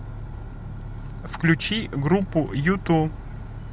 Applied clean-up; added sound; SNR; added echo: none; none; none; none.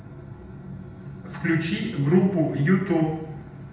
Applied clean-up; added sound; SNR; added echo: none; none; none; reverberation time 0.8 s.